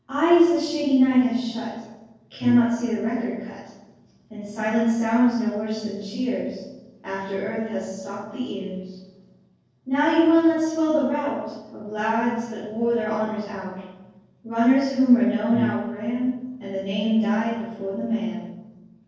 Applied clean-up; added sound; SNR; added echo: neural separator model SepFormer DNS4.